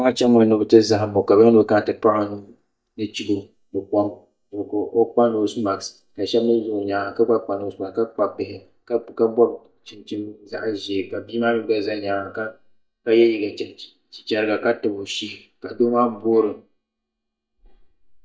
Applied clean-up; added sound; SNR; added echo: neural mask model DeepFilterNet 3.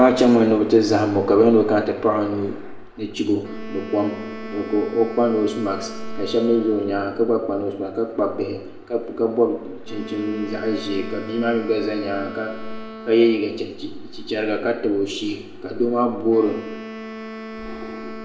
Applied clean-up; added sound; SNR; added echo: none; Wind instrument, woodwind instrument; 16 dB; reverberation time 0.7 s.